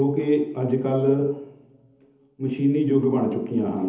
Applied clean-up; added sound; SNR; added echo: none; none; none; reverberation time 0.8 s.